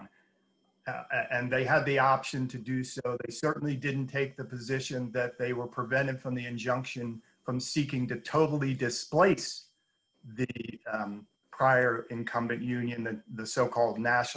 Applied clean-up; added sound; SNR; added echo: none; none; none; none.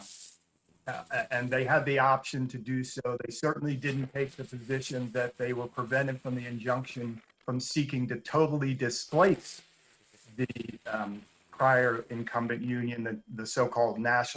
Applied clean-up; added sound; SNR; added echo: neural mask model RNNoise.